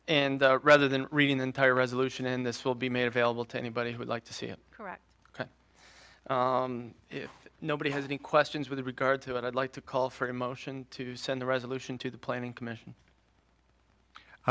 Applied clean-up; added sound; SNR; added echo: none; none; none; none.